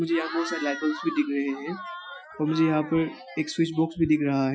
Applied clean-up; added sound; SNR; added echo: classical method Wiener filter.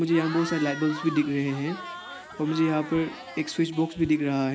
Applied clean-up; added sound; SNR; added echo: none; Crowd / Cheering; 13 dB; none.